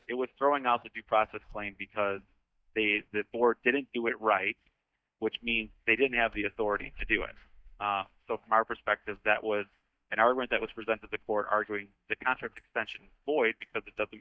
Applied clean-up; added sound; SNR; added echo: neural mask model DeepFilterNet 3.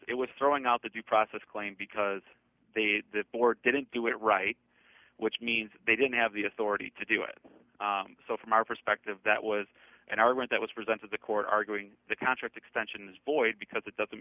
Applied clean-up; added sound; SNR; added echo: none; none; none; none.